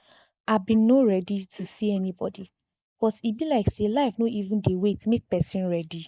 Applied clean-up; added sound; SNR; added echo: neural mask model Resemble Enhance denoiser.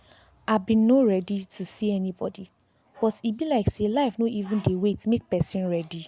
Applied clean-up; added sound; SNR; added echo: none; none; none; none.